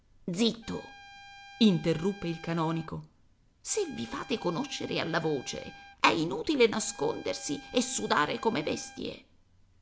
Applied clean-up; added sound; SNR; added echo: none; Trumpet; 20 dB; none.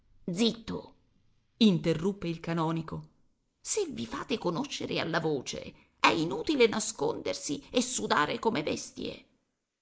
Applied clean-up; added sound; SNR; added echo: neural mask model Resemble Enhance denoiser.